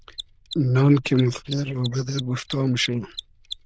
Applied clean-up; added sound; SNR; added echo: neural diffusion model UNIVERSE++.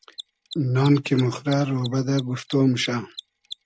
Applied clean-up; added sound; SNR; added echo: none; Mechanisms; 19 dB; none.